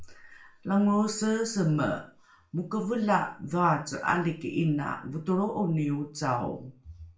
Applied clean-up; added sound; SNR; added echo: none; none; none; reverberation time 0.4 s.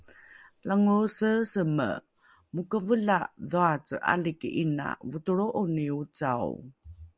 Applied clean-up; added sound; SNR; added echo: none; none; none; none.